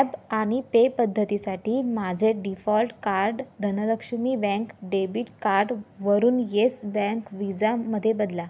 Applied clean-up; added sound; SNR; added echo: none; none; none; none.